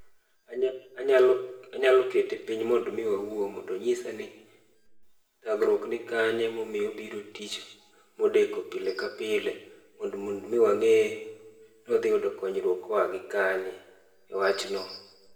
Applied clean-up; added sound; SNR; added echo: none; none; none; reverberation time 0.8 s.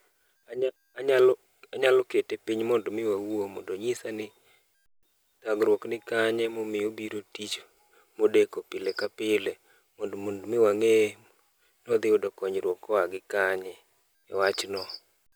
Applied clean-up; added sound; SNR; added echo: none; none; none; none.